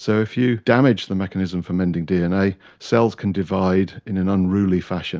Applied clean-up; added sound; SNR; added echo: none; none; none; none.